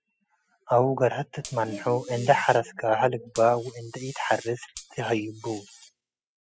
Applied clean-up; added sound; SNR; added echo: classical method spectral subtraction.